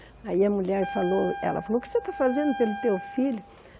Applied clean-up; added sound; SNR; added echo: none; Wind instrument, woodwind instrument; 11 dB; none.